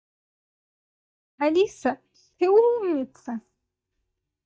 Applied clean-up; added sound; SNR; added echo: neural mask model DeepFilterNet 3.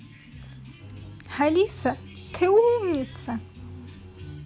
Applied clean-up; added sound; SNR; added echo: none; Bowed string instrument; 17 dB; none.